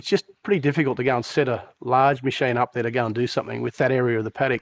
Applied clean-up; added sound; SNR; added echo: neural mask model Resemble Enhance denoiser.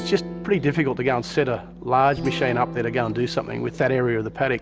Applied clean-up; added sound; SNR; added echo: none; Guitar; 12 dB; none.